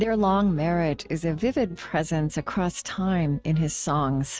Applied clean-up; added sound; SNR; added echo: neural mask model RNNoise.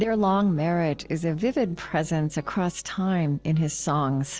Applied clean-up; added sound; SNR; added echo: neural separator model SepFormer DNS4.